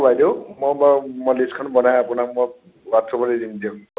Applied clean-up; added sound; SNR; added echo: none; none; none; none.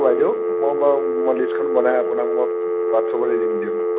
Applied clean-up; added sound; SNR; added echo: none; Telephone; -1 dB; none.